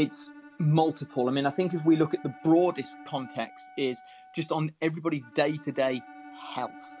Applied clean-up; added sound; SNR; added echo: none; Bowed string instrument + Wind instrument, woodwind instrument; 20 dB; none.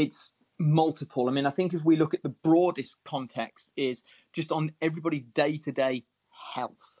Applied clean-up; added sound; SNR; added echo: none; none; none; none.